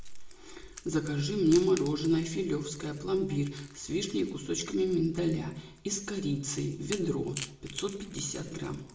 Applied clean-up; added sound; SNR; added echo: none; Crack / Crackle; 18 dB; reverberation time 0.7 s.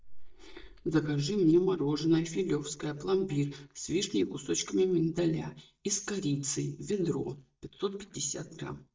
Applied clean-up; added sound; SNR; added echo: neural mask model DeepFilterNet 3.